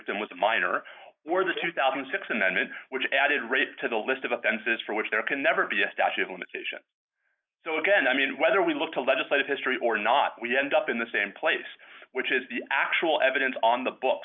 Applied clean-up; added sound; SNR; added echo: neural mask model Resemble Enhance denoiser.